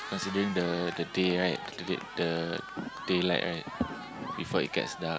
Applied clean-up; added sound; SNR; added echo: none; Cheering; 11 dB; none.